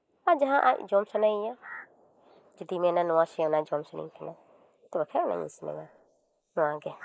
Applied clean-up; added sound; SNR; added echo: neural mask model Resemble Enhance denoiser.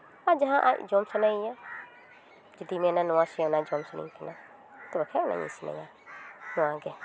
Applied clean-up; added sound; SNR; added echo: none; none; none; none.